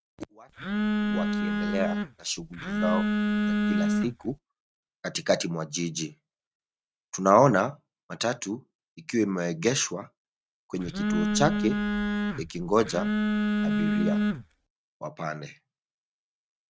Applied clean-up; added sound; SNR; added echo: neural mask model RNNoise.